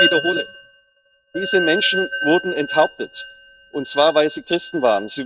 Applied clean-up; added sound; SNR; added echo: neural mask model RNNoise.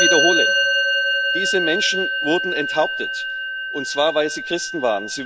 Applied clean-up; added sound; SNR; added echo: none; Musical instrument; -2 dB; none.